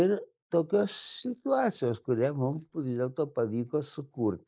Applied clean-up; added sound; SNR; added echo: neural mask model Resemble Enhance denoiser.